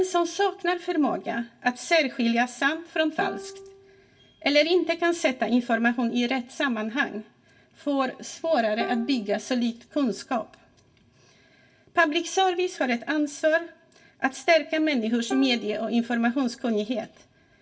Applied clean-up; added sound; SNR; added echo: none; Plucked string instrument; 15 dB; reverberation time 0.1 s.